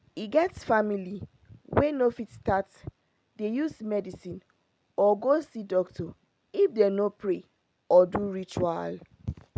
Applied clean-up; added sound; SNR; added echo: none; none; none; none.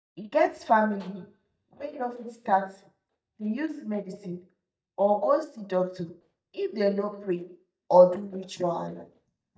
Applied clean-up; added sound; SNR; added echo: neural mask model DeepFilterNet 3.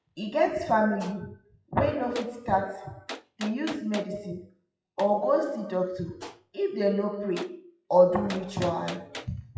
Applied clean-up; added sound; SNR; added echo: classical method WPE with log-MMSE.